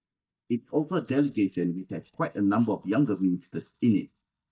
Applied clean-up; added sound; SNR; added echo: neural mask model DeepFilterNet 3.